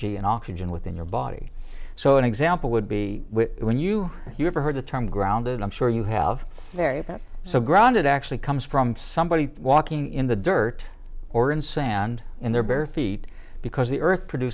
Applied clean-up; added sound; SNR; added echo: none; none; none; none.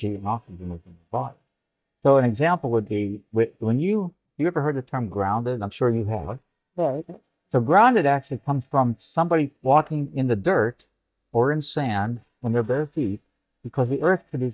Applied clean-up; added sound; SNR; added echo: neural mask model DeepFilterNet 3.